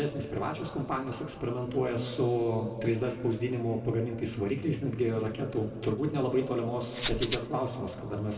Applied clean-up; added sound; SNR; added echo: none; Rattle (instrument); 3 dB; reverberation time 1.9 s.